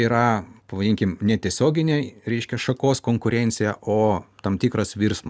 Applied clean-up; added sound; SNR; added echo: none; none; none; none.